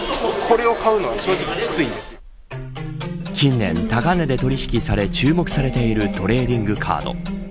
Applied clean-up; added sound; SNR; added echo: none; Bird; 12 dB; none.